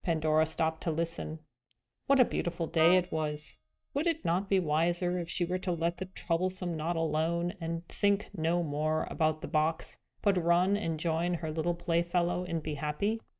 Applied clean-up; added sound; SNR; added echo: neural mask model DeepFilterNet 3.